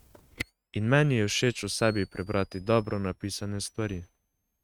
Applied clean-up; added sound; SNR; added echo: neural mask model RNNoise.